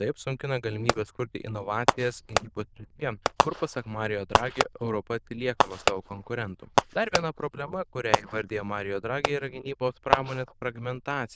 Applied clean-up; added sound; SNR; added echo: neural diffusion model UNIVERSE++.